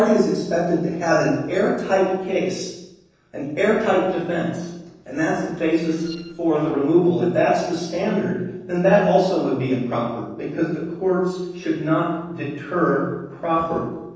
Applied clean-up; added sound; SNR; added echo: neural separator model SepFormer DNS4.